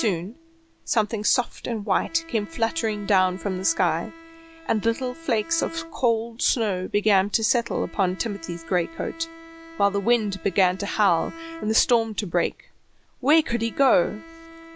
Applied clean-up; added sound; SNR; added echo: none; Bowed string instrument; 19 dB; none.